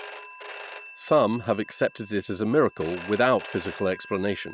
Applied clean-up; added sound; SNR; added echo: none; Telephone; 9 dB; none.